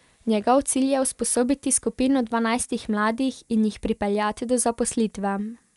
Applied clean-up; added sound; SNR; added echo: none; none; none; none.